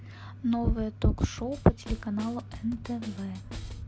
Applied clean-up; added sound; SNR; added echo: none; Drum kit; 17 dB; none.